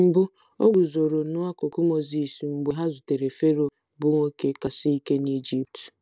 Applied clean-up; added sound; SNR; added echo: none; none; none; none.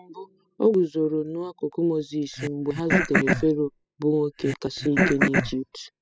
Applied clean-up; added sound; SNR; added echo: classical method spectral subtraction.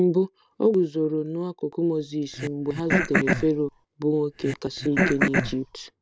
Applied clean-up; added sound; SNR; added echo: none; Cough; 2 dB; none.